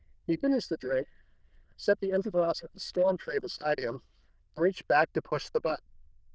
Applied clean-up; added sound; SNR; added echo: neural diffusion model UNIVERSE++.